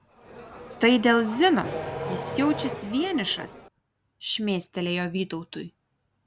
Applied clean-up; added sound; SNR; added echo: none; Accelerating, revving, vroom; 9 dB; none.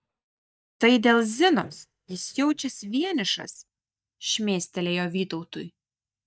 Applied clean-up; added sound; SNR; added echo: neural mask model DeepFilterNet 3.